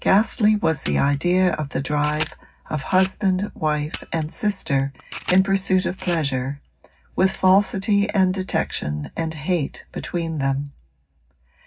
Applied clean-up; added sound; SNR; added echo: none; Camera; 16 dB; reverberation time 0.4 s.